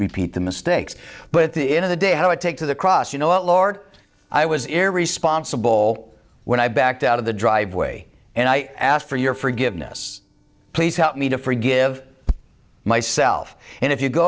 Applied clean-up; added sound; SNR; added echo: neural separator model SepFormer DNS4.